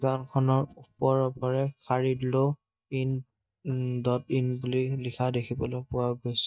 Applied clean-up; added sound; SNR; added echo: neural mask model DeepFilterNet 3.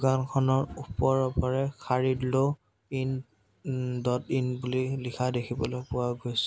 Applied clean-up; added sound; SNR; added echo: none; none; none; none.